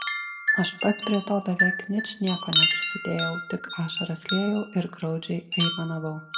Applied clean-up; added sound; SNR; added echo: none; Wind chime; -1 dB; reverberation time 0.6 s.